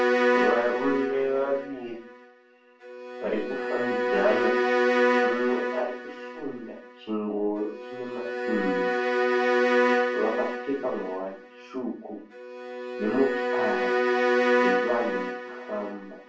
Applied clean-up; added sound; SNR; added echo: none; Bowed string instrument; -4 dB; reverberation time 0.3 s.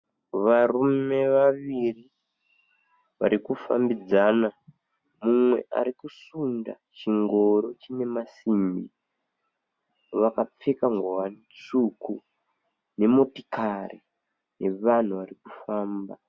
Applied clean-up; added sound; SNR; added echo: none; none; none; none.